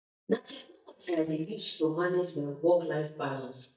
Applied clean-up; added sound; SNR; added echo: neural mask model DeepFilterNet 3.